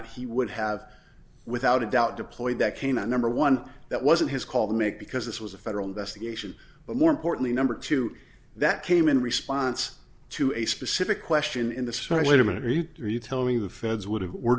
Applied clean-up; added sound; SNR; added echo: none; none; none; none.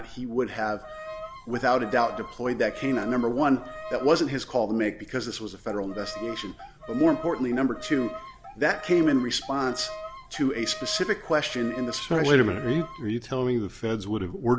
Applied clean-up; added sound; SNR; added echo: none; Bowed string instrument; 14 dB; none.